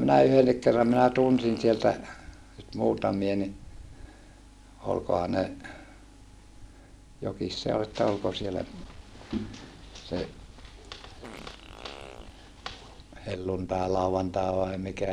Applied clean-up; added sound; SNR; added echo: none; Fart; 20 dB; none.